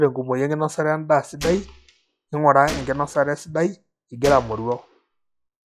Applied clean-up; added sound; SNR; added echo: classical method log-MMSE.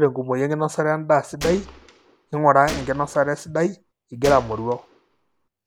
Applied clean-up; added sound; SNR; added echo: none; Gunshot, gunfire; 14 dB; none.